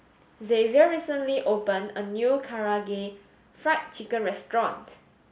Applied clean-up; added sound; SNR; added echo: none; none; none; none.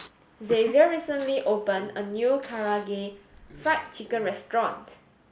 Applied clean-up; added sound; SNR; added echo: none; Glass + Respiratory sounds; 18 dB; none.